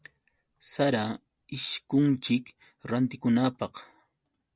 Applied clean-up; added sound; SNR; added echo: none; none; none; none.